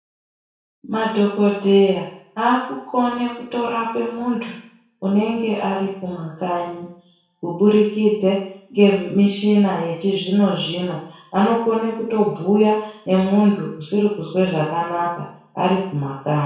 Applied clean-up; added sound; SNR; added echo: none; none; none; reverberation time 0.6 s.